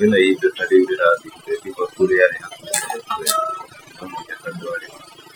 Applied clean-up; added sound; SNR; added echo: classical method Wiener filter.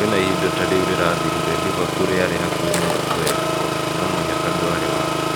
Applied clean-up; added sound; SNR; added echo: none; Engine; -3 dB; none.